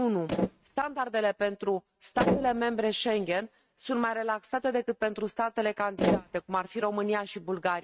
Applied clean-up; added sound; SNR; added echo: neural mask model RNNoise.